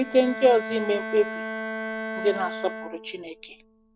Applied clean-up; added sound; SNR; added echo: none; Bowed string instrument; 8 dB; none.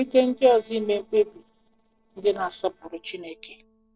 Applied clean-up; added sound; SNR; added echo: neural separator model SepFormer DNS4.